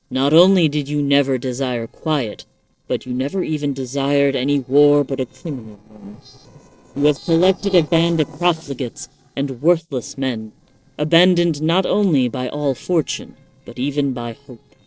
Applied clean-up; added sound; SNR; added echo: neural separator model SepFormer DNS4.